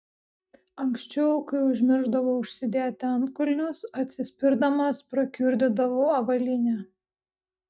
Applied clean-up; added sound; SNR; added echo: neural mask model DeepFilterNet 3.